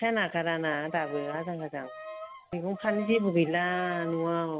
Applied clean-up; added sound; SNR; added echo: none; Bowed string instrument; 14 dB; none.